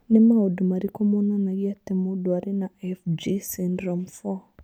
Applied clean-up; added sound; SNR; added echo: none; none; none; none.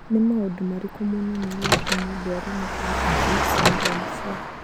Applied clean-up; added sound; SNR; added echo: none; Microwave oven + Engine; -1 dB; none.